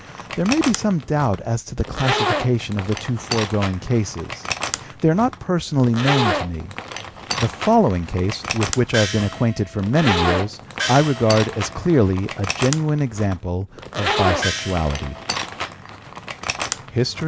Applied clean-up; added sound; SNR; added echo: none; Zipper (clothing) + Gong; 6 dB; none.